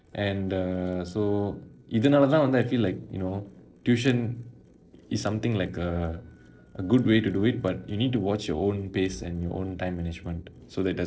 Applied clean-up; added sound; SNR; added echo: neural separator model SepFormer DNS4.